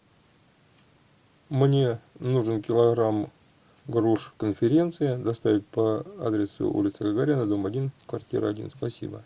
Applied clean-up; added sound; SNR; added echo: none; none; none; none.